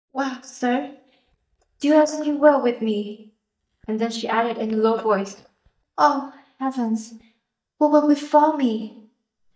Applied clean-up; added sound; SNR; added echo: neural mask model DeepFilterNet 3.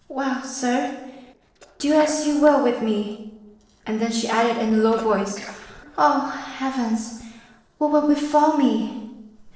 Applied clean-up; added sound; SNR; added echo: neural separator model SepFormer DNS4.